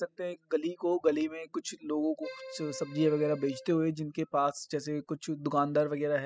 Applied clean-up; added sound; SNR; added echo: classical method spectral subtraction.